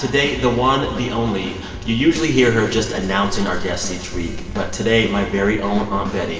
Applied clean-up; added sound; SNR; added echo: none; none; none; reverberation time 2.2 s.